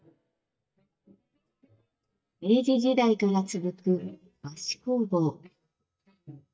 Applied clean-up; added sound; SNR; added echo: neural mask model DeepFilterNet 3.